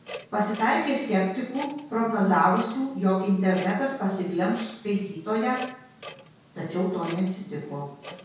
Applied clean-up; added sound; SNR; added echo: none; Clock; 18 dB; reverberation time 0.6 s.